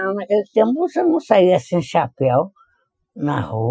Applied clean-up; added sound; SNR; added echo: classical method Wiener filter.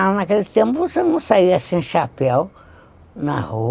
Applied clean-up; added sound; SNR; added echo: none; none; none; none.